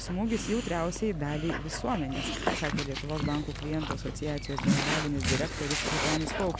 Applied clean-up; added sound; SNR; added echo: none; Dog; 0 dB; none.